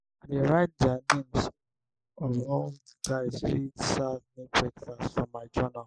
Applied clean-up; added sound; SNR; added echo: neural mask model Resemble Enhance denoiser.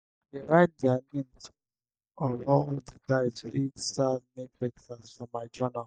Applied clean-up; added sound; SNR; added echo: neural mask model DeepFilterNet 3.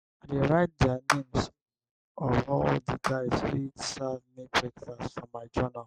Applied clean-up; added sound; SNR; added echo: neural mask model RNNoise.